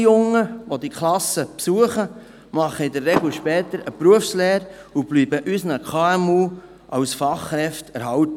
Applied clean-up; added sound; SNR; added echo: none; Car; 13 dB; none.